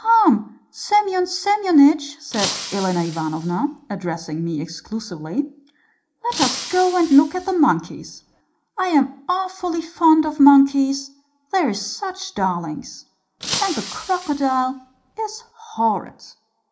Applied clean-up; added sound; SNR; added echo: none; Shatter; 11 dB; reverberation time 0.4 s.